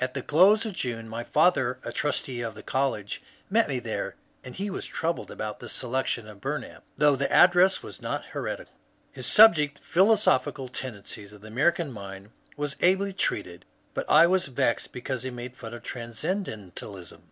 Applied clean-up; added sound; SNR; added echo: none; none; none; none.